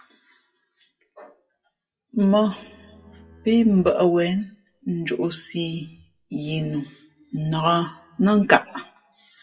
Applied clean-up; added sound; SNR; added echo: classical method WPE with log-MMSE.